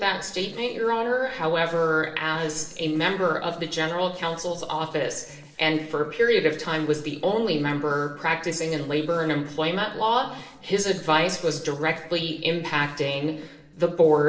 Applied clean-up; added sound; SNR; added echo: neural separator model SepFormer DNS4.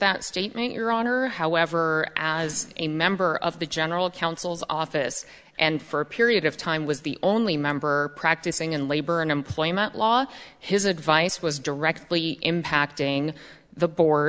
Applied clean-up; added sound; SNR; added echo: none; none; none; none.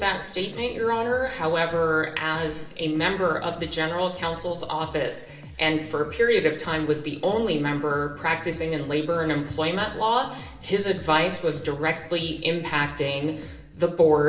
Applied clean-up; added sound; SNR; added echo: none; Bass guitar; 20 dB; reverberation time 0.7 s.